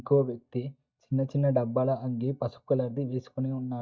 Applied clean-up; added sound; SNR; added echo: neural mask model DeepFilterNet 3.